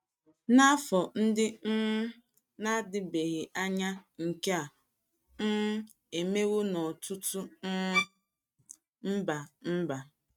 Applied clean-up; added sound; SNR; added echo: neural mask model RNNoise.